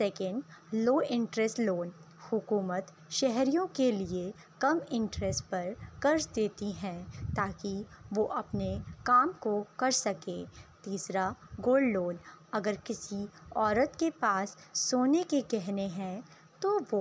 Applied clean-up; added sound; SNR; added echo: none; none; none; none.